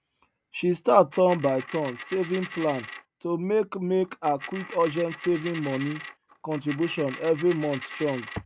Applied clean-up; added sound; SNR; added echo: none; Coin (dropping); 13 dB; none.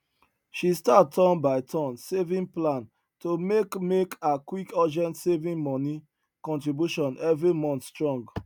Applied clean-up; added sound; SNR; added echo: none; none; none; none.